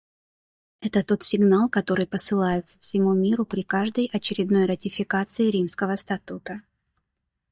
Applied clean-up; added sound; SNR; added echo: neural mask model DeepFilterNet 3.